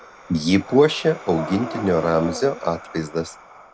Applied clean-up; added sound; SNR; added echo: none; Breathing; 14 dB; none.